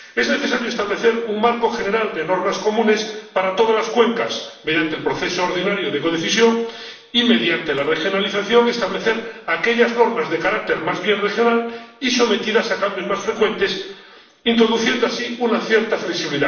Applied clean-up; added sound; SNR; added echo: none; none; none; reverberation time 0.6 s.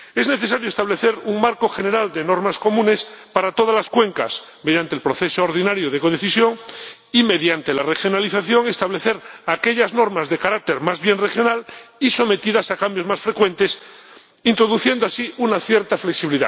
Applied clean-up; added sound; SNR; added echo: none; none; none; none.